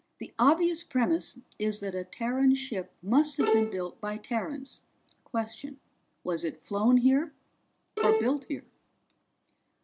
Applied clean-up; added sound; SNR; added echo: none; Bowed string instrument; 1 dB; none.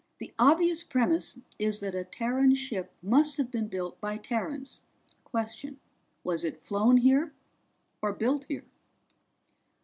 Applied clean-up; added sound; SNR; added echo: none; none; none; none.